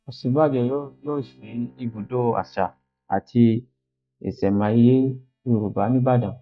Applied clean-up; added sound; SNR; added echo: neural mask model DeepFilterNet 3.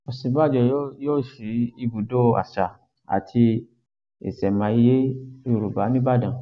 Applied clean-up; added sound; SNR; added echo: none; none; none; none.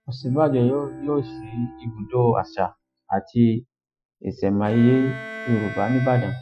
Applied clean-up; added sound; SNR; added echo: classical method Wiener filter.